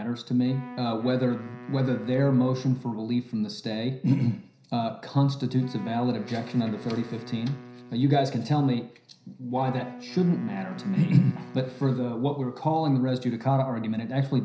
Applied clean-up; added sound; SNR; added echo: none; Wind instrument, woodwind instrument; 17 dB; reverberation time 0.5 s.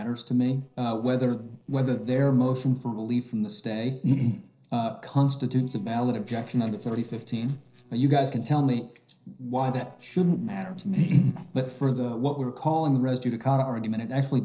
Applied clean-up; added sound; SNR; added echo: neural separator model SepFormer DNS4.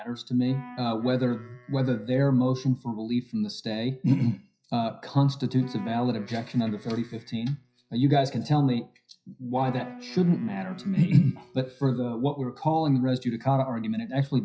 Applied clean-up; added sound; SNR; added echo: classical method WPE with log-MMSE.